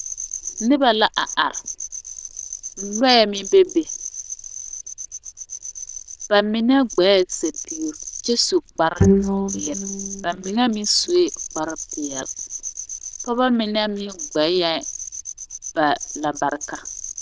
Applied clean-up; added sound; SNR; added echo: neural diffusion model UNIVERSE++.